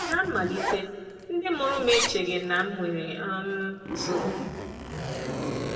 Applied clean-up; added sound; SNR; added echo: none; Zipper (clothing); 4 dB; reverberation time 1.6 s.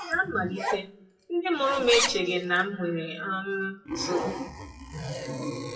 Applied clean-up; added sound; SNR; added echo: classical method WPE with log-MMSE.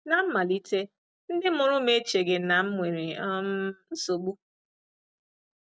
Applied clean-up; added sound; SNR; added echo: none; none; none; none.